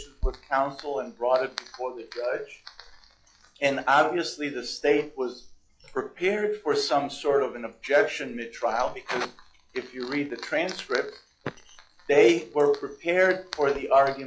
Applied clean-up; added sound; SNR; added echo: classical method log-MMSE.